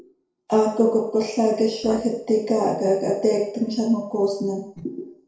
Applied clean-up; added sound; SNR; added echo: neural separator model SepFormer DNS4.